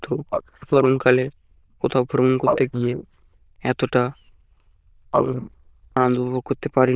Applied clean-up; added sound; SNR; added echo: neural diffusion model UNIVERSE++.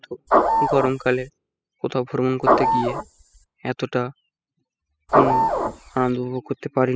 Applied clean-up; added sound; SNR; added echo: classical method spectral subtraction.